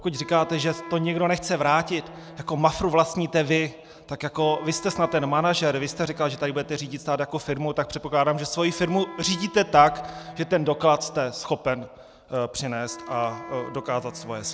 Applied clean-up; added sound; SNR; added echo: none; Wind instrument, woodwind instrument; 19 dB; none.